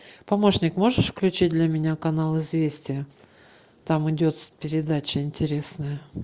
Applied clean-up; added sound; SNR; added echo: none; none; none; none.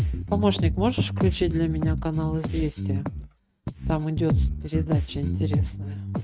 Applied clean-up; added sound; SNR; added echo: neural mask model RNNoise.